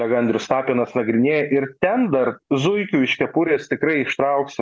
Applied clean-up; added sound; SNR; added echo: none; none; none; none.